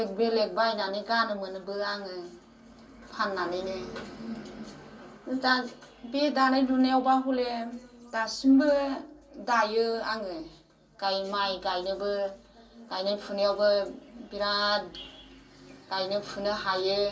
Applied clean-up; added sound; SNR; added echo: none; none; none; reverberation time 0.3 s.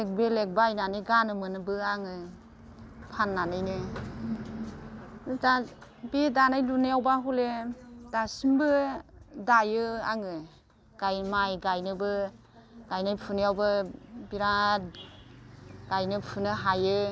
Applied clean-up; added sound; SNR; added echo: none; none; none; none.